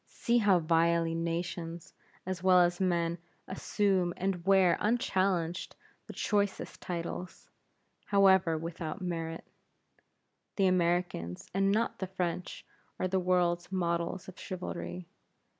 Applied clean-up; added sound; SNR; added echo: none; none; none; none.